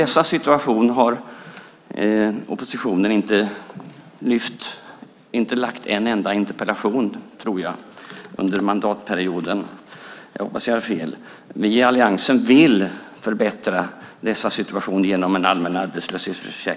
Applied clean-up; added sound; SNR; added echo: none; none; none; none.